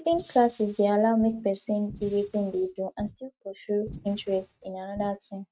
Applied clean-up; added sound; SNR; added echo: neural mask model RNNoise.